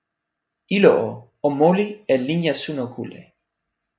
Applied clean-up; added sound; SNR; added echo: none; none; none; none.